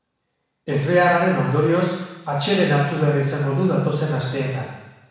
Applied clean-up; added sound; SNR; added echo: none; none; none; reverberation time 1.1 s.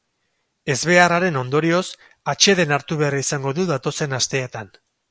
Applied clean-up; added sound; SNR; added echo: none; none; none; none.